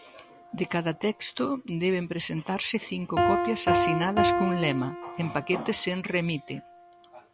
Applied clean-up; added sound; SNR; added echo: none; Piano; 2 dB; none.